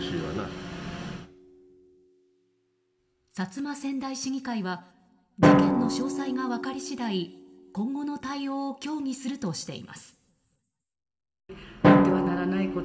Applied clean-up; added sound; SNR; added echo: none; Drum; -4 dB; reverberation time 0.8 s.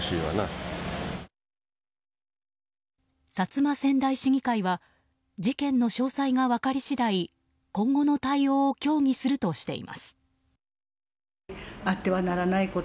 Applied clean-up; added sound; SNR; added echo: none; none; none; none.